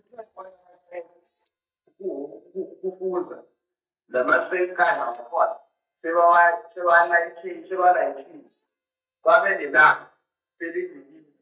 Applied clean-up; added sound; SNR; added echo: neural mask model DeepFilterNet 3.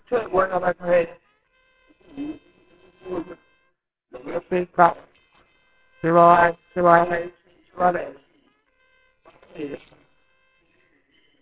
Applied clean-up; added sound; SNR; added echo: neural separator model SepFormer WHAMR!.